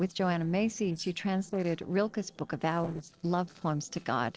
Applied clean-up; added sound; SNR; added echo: neural separator model SepFormer DNS4.